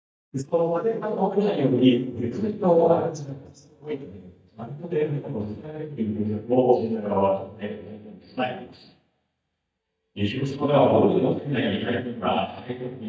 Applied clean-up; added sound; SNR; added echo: neural mask model DeepFilterNet 3.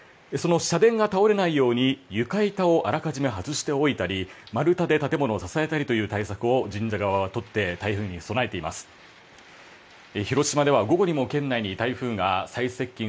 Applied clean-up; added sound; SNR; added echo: none; none; none; none.